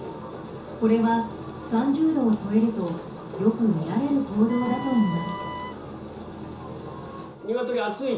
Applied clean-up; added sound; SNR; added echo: none; Wind instrument, woodwind instrument; 11 dB; reverberation time 0.7 s.